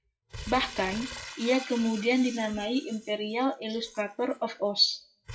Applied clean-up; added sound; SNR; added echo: classical method WPE with log-MMSE.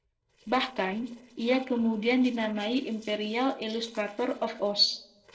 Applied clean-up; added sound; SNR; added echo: neural separator model SepFormer DNS4.